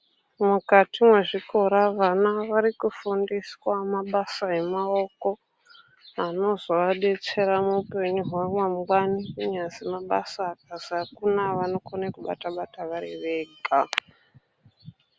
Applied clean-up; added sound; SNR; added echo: none; none; none; none.